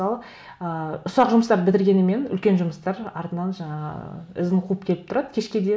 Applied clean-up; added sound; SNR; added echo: none; none; none; none.